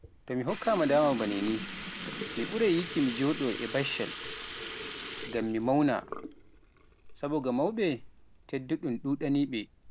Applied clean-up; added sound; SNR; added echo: none; Sink (filling or washing) / Liquid; 8 dB; none.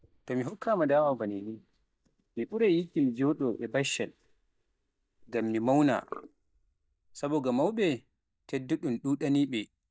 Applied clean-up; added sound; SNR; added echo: neural mask model DeepFilterNet 3.